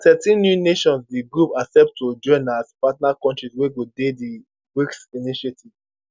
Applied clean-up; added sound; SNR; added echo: none; none; none; none.